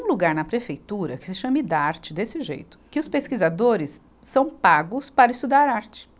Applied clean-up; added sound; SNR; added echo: none; none; none; none.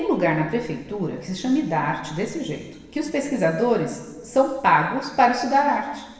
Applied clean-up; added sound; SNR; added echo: none; none; none; reverberation time 1.2 s.